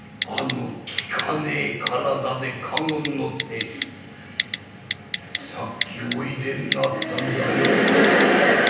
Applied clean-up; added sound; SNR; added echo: none; Typing; 7 dB; reverberation time 0.8 s.